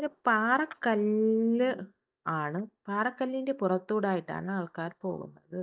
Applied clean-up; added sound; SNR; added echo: neural mask model DeepFilterNet 3.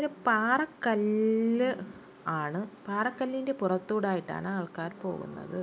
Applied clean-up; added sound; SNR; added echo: none; none; none; none.